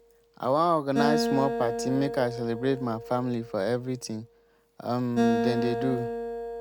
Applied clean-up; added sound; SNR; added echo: none; Acoustic guitar; 3 dB; none.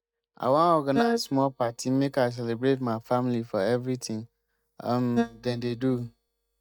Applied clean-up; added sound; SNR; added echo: neural mask model DeepFilterNet 3.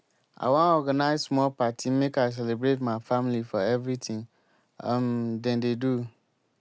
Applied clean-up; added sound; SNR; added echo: none; none; none; none.